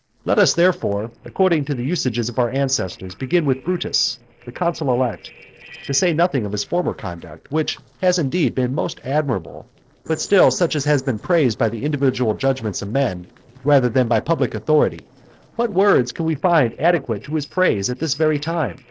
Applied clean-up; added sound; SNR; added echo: neural separator model SepFormer DNS4.